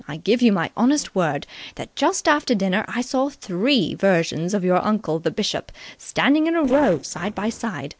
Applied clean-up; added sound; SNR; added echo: neural separator model SepFormer DNS4.